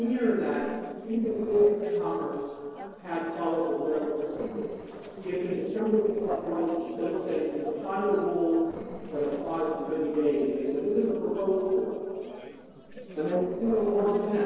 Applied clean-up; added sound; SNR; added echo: neural separator model SepFormer DNS4.